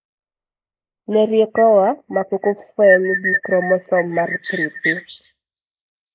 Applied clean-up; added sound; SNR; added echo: neural mask model Resemble Enhance denoiser.